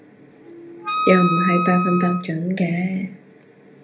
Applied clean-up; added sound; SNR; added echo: none; Wind instrument, woodwind instrument; 3 dB; reverberation time 0.3 s.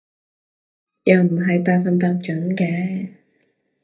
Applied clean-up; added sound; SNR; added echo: neural mask model DeepFilterNet 3.